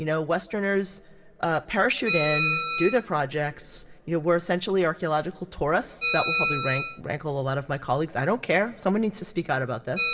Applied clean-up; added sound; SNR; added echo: none; Bell; 6 dB; reverberation time 2.3 s.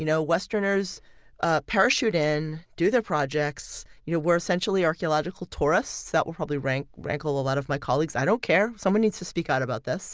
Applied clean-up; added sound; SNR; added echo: none; none; none; none.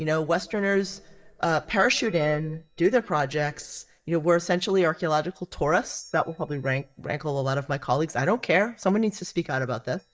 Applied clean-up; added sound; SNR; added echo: neural mask model DeepFilterNet 3.